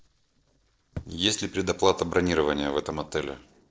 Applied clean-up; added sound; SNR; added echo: neural separator model SepFormer DNS4.